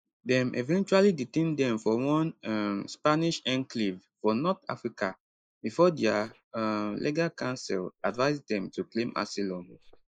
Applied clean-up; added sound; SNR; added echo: neural mask model Resemble Enhance denoiser.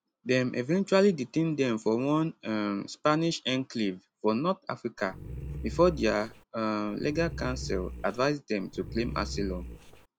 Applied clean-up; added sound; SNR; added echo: none; Growling; 10 dB; none.